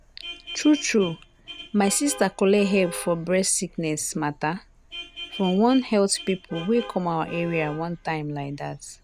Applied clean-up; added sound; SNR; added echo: none; Vehicle horn, car horn, honking; 16 dB; none.